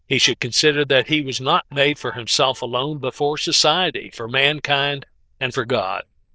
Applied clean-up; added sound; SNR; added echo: neural diffusion model UNIVERSE++.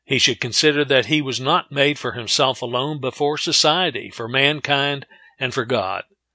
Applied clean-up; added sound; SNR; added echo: none; none; none; none.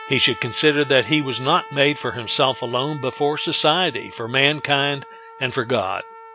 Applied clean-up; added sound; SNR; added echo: none; Trumpet; 18 dB; none.